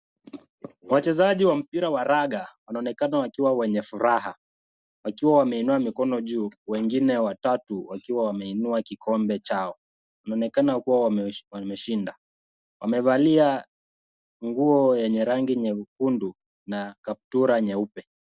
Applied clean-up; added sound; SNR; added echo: none; none; none; none.